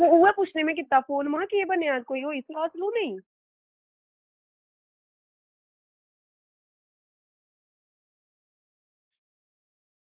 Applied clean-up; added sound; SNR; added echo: neural mask model Resemble Enhance denoiser.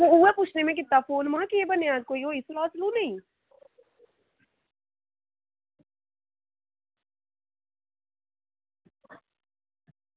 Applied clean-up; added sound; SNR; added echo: none; none; none; none.